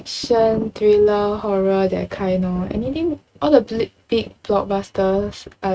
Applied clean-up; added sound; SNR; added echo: neural mask model RNNoise.